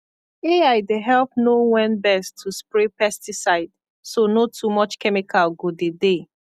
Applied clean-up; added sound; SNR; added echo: none; none; none; none.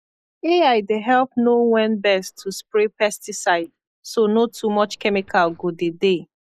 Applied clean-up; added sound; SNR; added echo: neural mask model Resemble Enhance denoiser.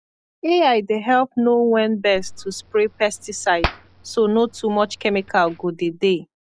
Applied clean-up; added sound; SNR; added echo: none; Hands; 14 dB; none.